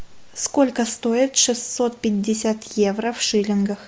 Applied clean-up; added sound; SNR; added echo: none; none; none; none.